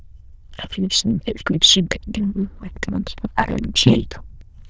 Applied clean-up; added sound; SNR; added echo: neural diffusion model UNIVERSE++.